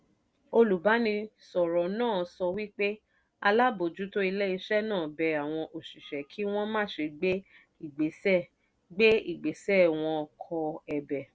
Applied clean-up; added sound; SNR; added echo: none; none; none; none.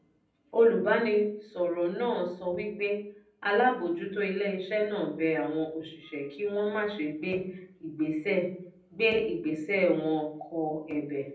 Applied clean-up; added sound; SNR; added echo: none; none; none; reverberation time 0.6 s.